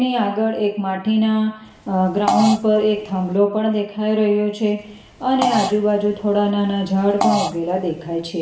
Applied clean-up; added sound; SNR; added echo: none; Fart; 8 dB; reverberation time 0.8 s.